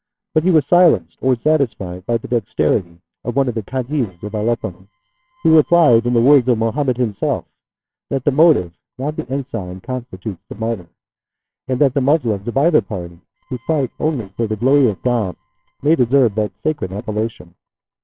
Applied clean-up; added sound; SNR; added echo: neural separator model SepFormer WHAMR!.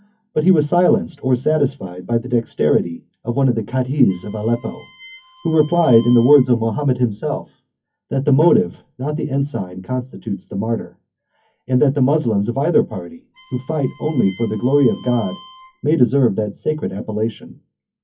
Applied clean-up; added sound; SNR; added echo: classical method WPE with log-MMSE.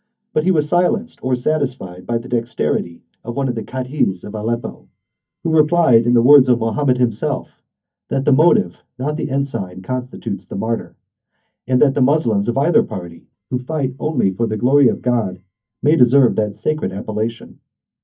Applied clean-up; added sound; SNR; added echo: neural mask model DeepFilterNet 3.